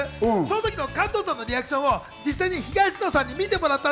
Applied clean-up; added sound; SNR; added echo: none; none; none; none.